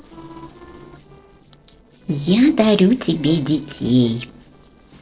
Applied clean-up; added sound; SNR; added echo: neural separator model SepFormer DNS4.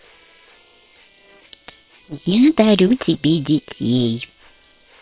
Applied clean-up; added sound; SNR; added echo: neural separator model SepFormer WHAM!.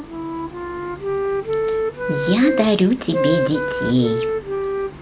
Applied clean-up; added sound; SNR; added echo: none; Wind instrument, woodwind instrument; 1 dB; none.